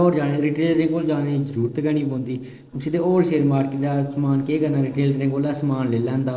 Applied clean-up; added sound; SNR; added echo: neural separator model SepFormer DNS4.